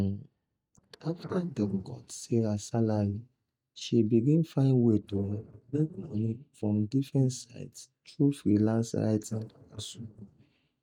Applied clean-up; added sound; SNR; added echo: neural mask model DeepFilterNet 3.